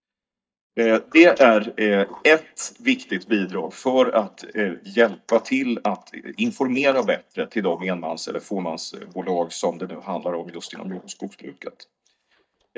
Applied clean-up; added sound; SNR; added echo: neural mask model DeepFilterNet 3.